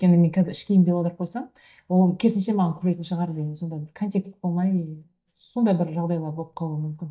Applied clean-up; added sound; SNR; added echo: neural mask model DeepFilterNet 3.